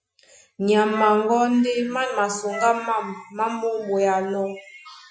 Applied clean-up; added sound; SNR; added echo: classical method Wiener filter.